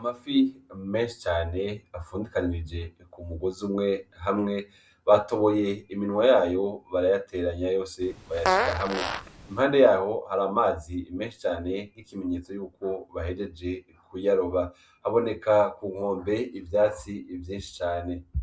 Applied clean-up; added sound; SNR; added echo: none; Fart; 2 dB; none.